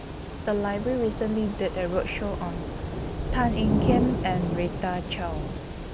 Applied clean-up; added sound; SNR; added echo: none; Thunder / Rain; 1 dB; none.